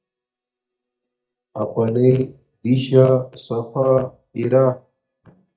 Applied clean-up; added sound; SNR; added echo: neural mask model DeepFilterNet 3.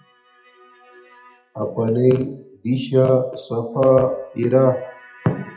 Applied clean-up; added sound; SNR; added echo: classical method WPE with log-MMSE.